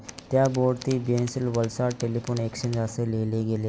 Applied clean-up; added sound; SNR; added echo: none; Tools; 18 dB; none.